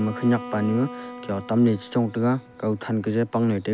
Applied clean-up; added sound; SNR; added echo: none; Bowed string instrument; 16 dB; none.